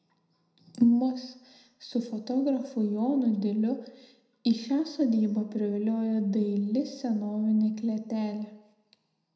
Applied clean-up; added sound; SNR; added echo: none; none; none; reverberation time 0.8 s.